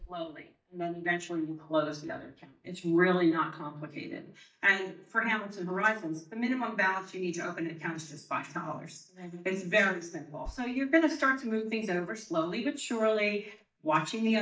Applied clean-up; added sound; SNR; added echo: neural mask model DeepFilterNet 3.